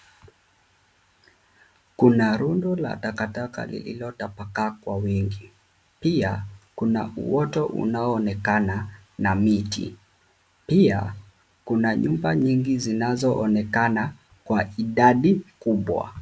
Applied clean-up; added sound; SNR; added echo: none; none; none; none.